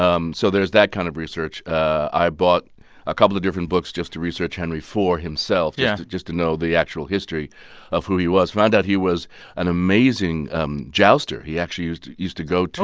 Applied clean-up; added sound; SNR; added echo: none; none; none; none.